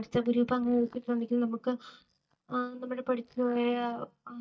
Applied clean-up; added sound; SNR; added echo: neural mask model DeepFilterNet 3.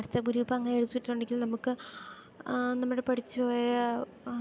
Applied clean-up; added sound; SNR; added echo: none; none; none; none.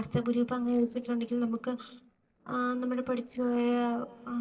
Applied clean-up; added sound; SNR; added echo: neural separator model SepFormer DNS4.